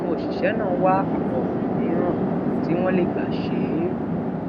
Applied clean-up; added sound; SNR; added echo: none; Chatter / Traffic noise, roadway noise / Train; -3 dB; none.